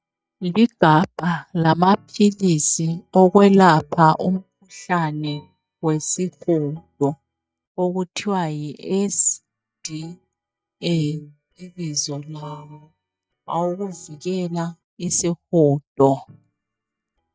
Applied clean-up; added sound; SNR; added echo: neural mask model DeepFilterNet 3.